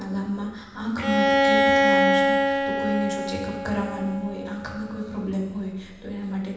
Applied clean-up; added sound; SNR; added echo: none; Bowed string instrument; -4 dB; reverberation time 1.1 s.